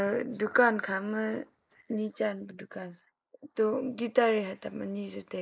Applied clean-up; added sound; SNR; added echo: neural mask model Resemble Enhance denoiser.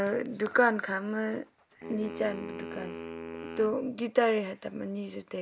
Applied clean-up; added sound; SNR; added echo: none; Wind instrument, woodwind instrument; 12 dB; none.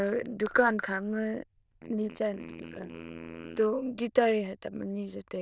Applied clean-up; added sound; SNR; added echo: neural diffusion model UNIVERSE++.